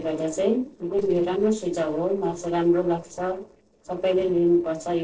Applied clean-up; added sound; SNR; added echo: neural separator model SepFormer DNS4.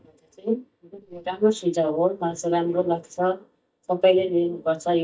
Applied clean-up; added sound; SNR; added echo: neural mask model DeepFilterNet 3.